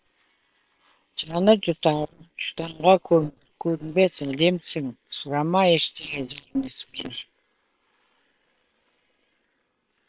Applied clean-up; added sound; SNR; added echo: neural separator model SepFormer WHAM!.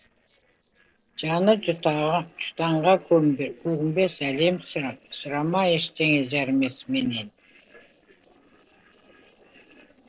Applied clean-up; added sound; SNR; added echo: neural separator model SepFormer DNS4.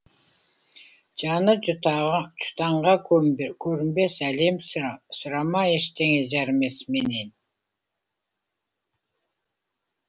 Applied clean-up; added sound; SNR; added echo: none; none; none; none.